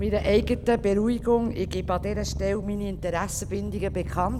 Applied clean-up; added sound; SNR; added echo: none; Purr; 7 dB; none.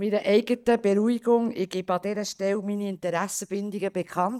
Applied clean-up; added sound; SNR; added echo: neural mask model DeepFilterNet 3.